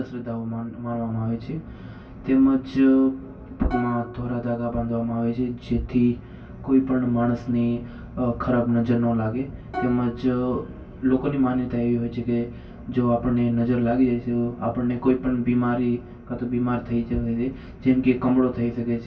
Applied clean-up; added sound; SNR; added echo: none; Plucked string instrument; 14 dB; reverberation time 0.1 s.